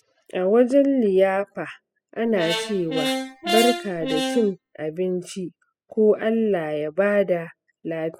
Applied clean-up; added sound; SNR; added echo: classical method spectral subtraction.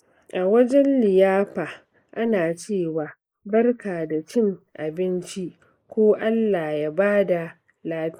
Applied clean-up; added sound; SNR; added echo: neural mask model Resemble Enhance denoiser.